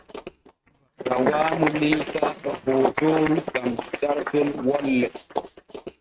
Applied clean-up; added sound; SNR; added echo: neural mask model RNNoise.